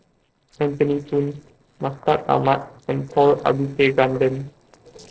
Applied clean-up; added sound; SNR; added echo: neural separator model SepFormer DNS4.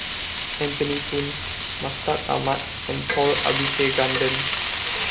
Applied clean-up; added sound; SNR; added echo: none; Frying (food); -4 dB; none.